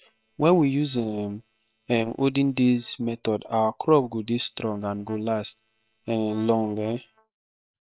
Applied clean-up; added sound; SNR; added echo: neural separator model SepFormer WHAM!.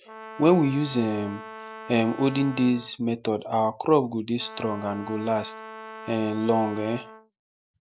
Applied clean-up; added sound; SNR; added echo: none; Brass instrument; 16 dB; none.